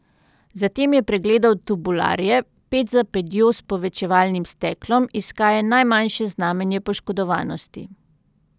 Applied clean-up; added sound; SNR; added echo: none; none; none; none.